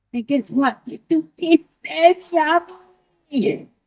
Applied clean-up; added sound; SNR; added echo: neural mask model DeepFilterNet 3.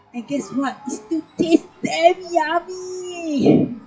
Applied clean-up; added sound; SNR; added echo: classical method WPE with log-MMSE.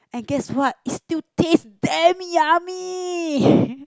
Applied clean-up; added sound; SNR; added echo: none; none; none; none.